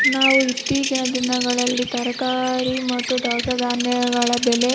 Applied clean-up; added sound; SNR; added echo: none; Bird vocalization, bird call, bird song; 3 dB; none.